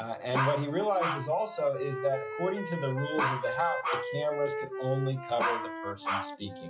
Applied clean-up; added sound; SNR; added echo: classical method log-MMSE.